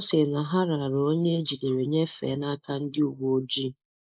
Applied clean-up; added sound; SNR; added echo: neural mask model Resemble Enhance denoiser.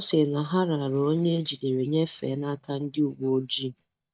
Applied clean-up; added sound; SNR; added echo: neural mask model DeepFilterNet 3.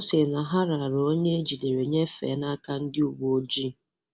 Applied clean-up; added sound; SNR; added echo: none; none; none; none.